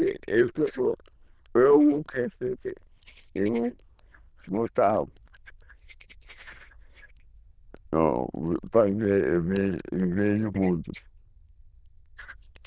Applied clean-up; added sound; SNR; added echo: neural diffusion model UNIVERSE++.